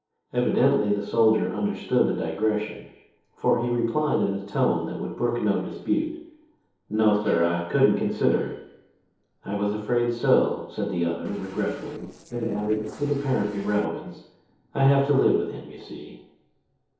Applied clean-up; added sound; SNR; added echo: neural separator model SepFormer DNS4.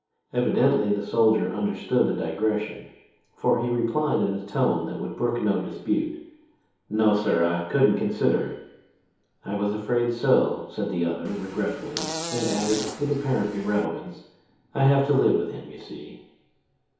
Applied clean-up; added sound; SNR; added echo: none; Fart; 9 dB; reverberation time 2.2 s.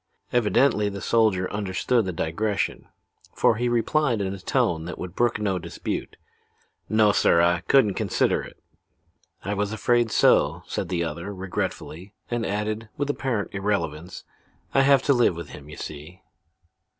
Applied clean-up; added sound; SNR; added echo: none; none; none; none.